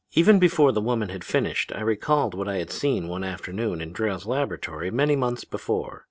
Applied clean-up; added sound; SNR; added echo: none; none; none; none.